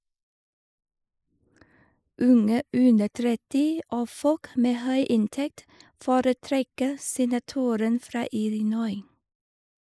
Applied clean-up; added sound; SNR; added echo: neural mask model Resemble Enhance denoiser.